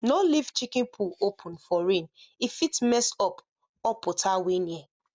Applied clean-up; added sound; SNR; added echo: none; none; none; none.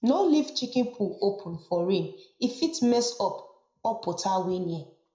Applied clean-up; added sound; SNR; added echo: none; none; none; reverberation time 0.5 s.